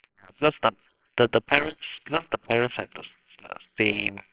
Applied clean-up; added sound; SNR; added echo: neural separator model SepFormer WHAMR!.